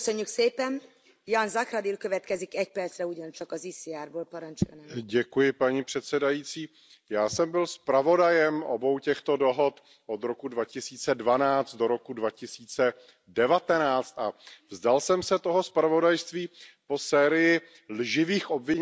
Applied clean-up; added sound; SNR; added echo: none; none; none; none.